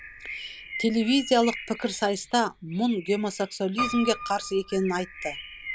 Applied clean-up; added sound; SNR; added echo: none; Bird + Piano; 11 dB; none.